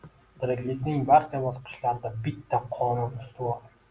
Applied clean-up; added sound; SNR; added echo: none; none; none; none.